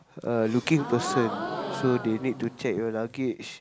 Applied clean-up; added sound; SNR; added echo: none; Gasp; 8 dB; none.